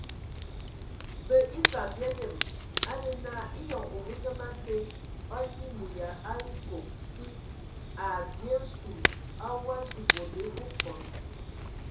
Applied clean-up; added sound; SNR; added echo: none; Crackle; -2 dB; reverberation time 0.7 s.